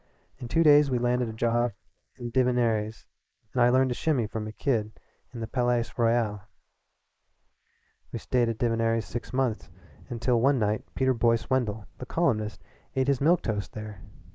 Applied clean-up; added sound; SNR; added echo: neural mask model Resemble Enhance denoiser.